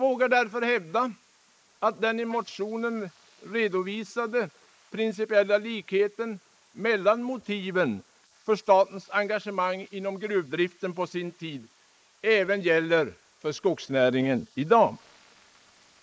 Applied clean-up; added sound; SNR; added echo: neural mask model Resemble Enhance denoiser.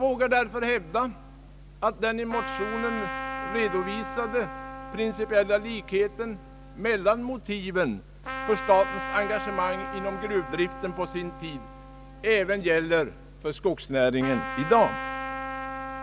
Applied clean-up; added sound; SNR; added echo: none; Trumpet; 10 dB; none.